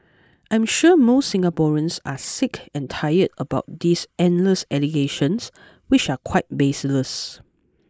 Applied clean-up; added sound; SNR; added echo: neural mask model Resemble Enhance denoiser.